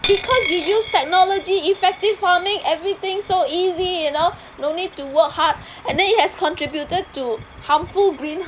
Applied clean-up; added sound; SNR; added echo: none; Coin (dropping); 12 dB; none.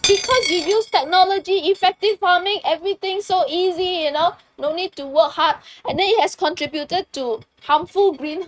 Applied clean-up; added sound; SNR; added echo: neural mask model RNNoise.